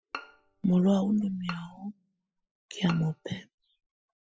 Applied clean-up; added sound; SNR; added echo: classical method spectral subtraction.